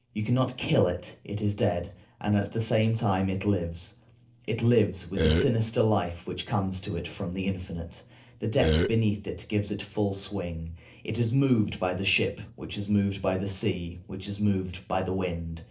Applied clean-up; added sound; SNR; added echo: neural separator model SepFormer DNS4.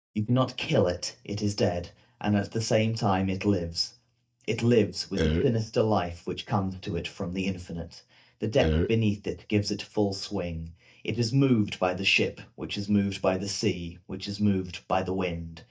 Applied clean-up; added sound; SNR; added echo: neural mask model DeepFilterNet 3.